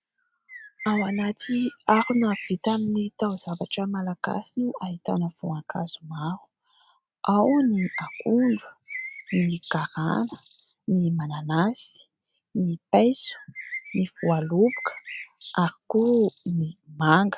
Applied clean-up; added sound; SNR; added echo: none; Bird; 15 dB; none.